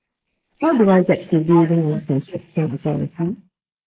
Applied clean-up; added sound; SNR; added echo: neural mask model Resemble Enhance denoiser.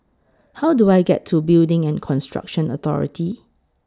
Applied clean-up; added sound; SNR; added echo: none; none; none; none.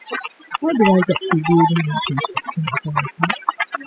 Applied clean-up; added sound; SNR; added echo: classical method spectral subtraction.